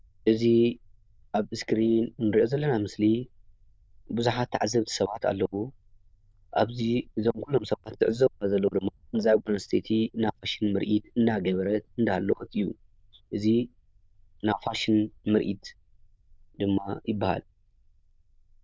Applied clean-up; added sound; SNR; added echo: neural diffusion model UNIVERSE++.